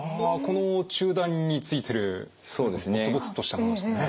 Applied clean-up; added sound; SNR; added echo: none; none; none; none.